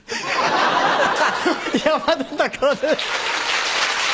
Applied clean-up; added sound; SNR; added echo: none; none; none; none.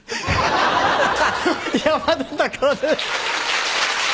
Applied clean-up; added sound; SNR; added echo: none; Car; 17 dB; none.